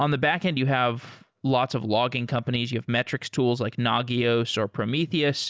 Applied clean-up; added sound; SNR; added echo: none; none; none; none.